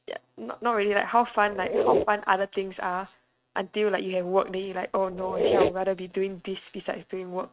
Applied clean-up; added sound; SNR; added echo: neural mask model RNNoise.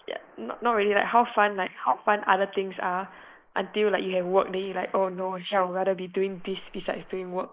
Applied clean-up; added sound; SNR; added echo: neural mask model Resemble Enhance denoiser.